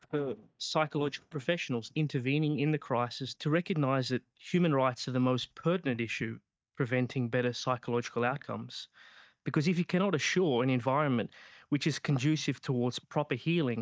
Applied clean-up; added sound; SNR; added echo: neural mask model DeepFilterNet 3.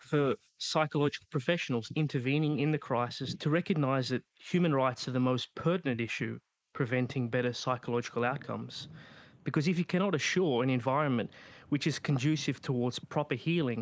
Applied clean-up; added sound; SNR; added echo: neural mask model Resemble Enhance denoiser.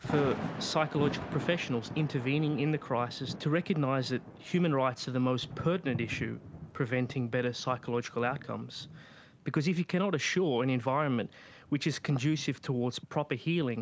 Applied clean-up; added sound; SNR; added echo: none; Thunder / Rain; 12 dB; none.